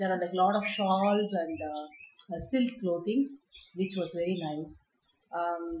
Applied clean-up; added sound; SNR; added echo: classical method Wiener filter.